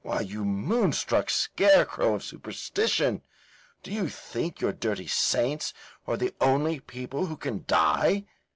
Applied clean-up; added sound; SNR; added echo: none; none; none; none.